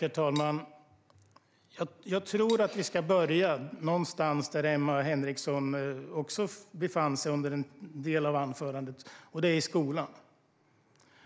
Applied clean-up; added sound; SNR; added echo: none; Cutlery, silverware; 17 dB; none.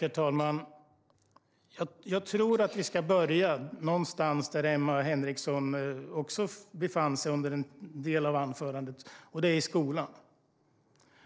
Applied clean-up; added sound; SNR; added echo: neural separator model SepFormer DNS4.